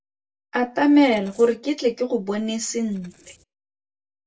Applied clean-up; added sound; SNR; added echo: neural separator model SepFormer DNS4.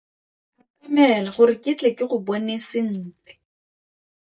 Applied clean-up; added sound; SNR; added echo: neural mask model DeepFilterNet 3.